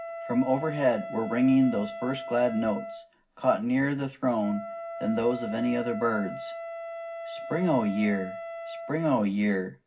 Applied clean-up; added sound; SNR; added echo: none; Wind instrument, woodwind instrument; 11 dB; reverberation time 0.4 s.